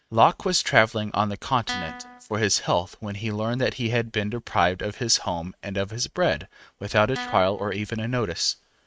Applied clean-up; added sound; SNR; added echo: neural mask model RNNoise.